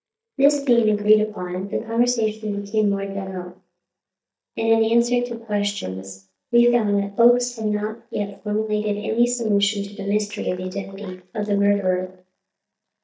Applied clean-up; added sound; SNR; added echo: neural mask model DeepFilterNet 3.